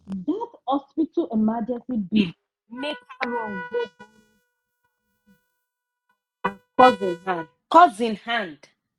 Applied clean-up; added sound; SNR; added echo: neural mask model RNNoise.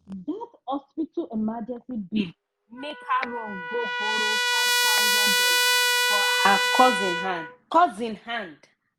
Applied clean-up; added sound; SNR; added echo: none; Trumpet; -2 dB; none.